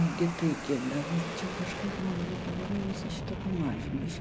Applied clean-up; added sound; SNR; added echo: none; Fixed-wing aircraft, airplane; 5 dB; none.